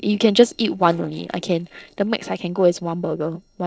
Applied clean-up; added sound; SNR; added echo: neural separator model SepFormer DNS4.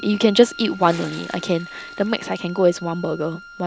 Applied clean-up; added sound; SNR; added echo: none; Toilet flush + Wind instrument, woodwind instrument; 17 dB; none.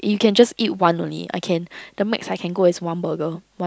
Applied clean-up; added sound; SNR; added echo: none; none; none; none.